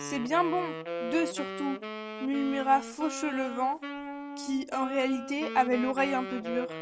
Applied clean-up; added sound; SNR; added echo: none; Wind instrument, woodwind instrument; 8 dB; none.